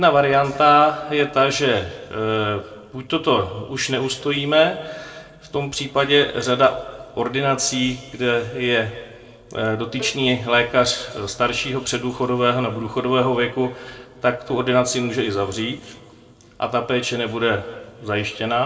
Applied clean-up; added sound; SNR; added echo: neural separator model SepFormer DNS4.